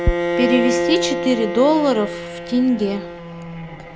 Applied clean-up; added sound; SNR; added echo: none; Bowed string instrument; 4 dB; none.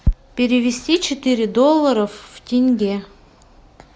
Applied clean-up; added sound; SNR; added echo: none; none; none; none.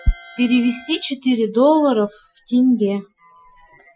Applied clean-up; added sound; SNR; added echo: classical method Wiener filter.